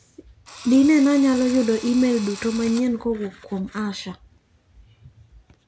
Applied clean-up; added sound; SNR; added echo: none; Drill; 16 dB; none.